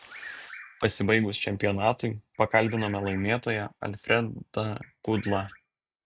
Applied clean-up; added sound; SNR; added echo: neural mask model RNNoise.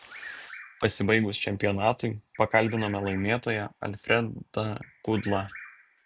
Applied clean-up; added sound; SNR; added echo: none; Bird vocalization, bird call, bird song; 19 dB; none.